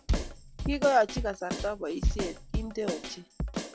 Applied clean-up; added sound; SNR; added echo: none; Drum kit + Bass drum / Snare drum / Drum kit; 1 dB; none.